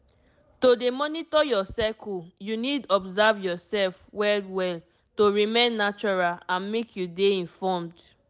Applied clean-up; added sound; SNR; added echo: none; none; none; none.